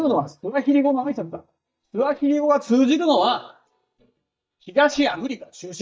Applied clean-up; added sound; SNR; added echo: neural mask model DeepFilterNet 3.